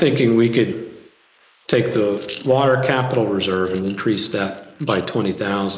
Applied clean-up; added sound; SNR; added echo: neural mask model Resemble Enhance denoiser.